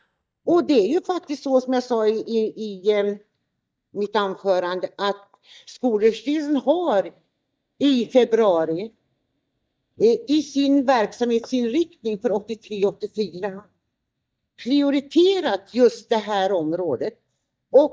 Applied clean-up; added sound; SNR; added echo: neural mask model DeepFilterNet 3.